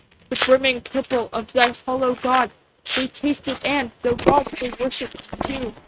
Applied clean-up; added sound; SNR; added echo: neural mask model RNNoise.